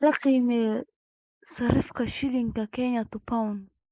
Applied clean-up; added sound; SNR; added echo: neural mask model Resemble Enhance denoiser.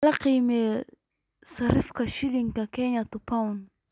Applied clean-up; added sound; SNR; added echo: none; none; none; none.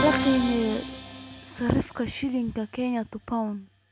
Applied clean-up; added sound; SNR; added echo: none; Musical instrument; 7 dB; none.